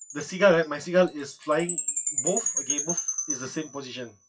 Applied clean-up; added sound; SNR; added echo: classical method WPE with log-MMSE.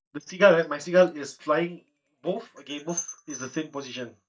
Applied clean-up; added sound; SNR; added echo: neural mask model DeepFilterNet 3.